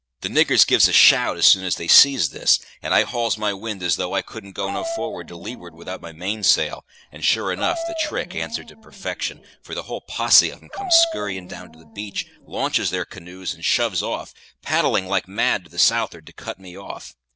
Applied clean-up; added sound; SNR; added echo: none; Dog; 10 dB; none.